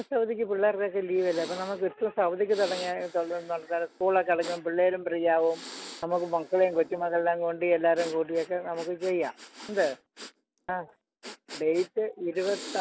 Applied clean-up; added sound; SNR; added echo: none; Breathing; 18 dB; none.